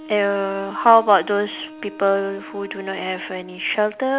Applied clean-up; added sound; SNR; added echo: none; Wind instrument, woodwind instrument; 19 dB; none.